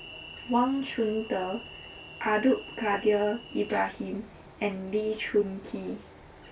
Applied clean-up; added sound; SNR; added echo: none; Train; 17 dB; reverberation time 0.2 s.